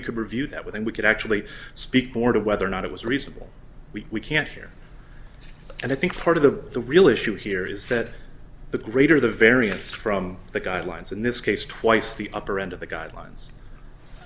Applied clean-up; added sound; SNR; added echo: none; none; none; none.